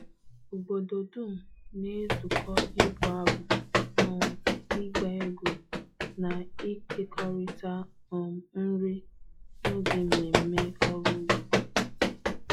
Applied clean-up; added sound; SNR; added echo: classical method log-MMSE.